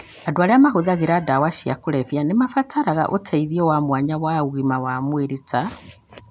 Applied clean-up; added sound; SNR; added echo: none; none; none; none.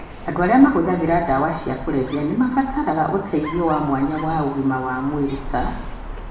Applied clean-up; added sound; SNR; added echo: none; Dog; 12 dB; reverberation time 0.8 s.